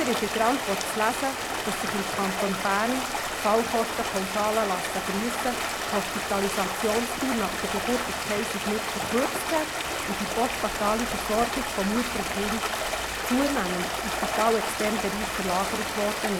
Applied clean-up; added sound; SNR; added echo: none; Stream; 1 dB; none.